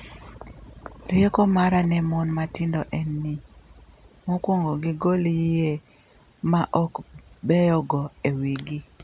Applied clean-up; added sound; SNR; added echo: none; none; none; none.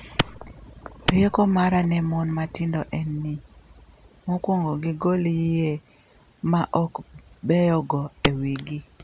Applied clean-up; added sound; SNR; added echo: none; Clapping; 1 dB; none.